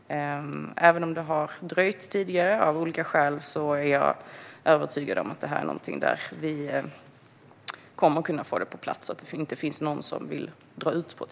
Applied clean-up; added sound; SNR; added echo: none; none; none; none.